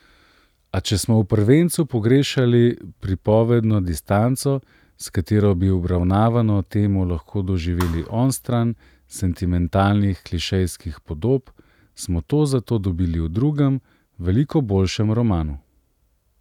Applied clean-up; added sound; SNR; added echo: none; Thump, thud; 18 dB; none.